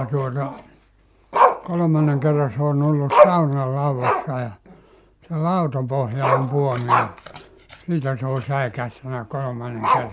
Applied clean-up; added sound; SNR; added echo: none; Growling; 1 dB; none.